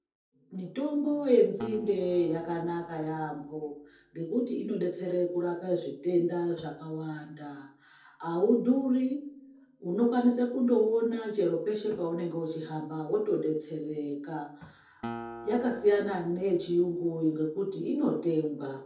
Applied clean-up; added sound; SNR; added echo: neural separator model SepFormer DNS4.